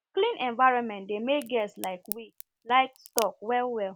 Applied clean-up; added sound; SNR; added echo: none; Crack; 13 dB; none.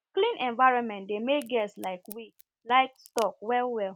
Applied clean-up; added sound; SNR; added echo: neural mask model RNNoise.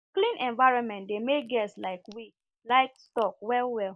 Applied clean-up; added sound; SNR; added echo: neural mask model Resemble Enhance denoiser.